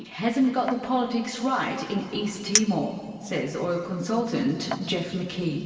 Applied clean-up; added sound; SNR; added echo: none; Chink, clink; 9 dB; reverberation time 2.3 s.